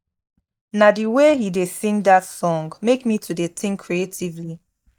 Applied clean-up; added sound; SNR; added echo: neural mask model DeepFilterNet 3.